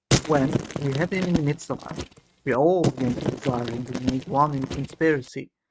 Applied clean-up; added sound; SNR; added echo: neural mask model RNNoise.